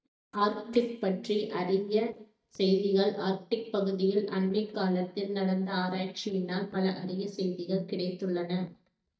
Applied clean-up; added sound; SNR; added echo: neural mask model DeepFilterNet 3.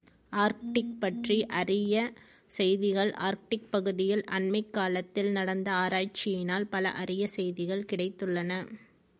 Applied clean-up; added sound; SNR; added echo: none; none; none; none.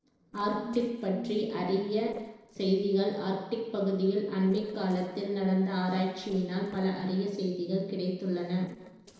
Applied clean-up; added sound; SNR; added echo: neural separator model SepFormer DNS4.